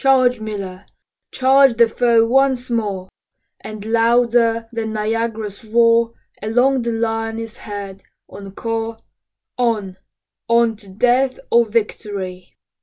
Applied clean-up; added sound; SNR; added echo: none; none; none; none.